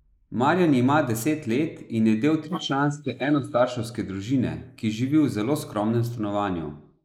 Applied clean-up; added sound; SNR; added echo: neural mask model Resemble Enhance denoiser.